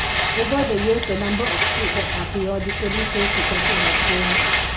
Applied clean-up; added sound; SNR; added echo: none; Rattle; -3 dB; none.